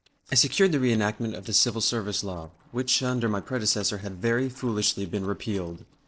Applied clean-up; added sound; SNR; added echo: neural separator model SepFormer DNS4.